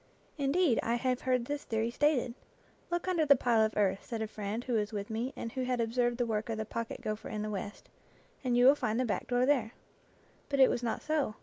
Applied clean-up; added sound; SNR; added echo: none; none; none; none.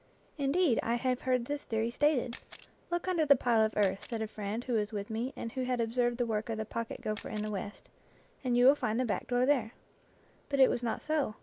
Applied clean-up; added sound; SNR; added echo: none; Camera; 15 dB; none.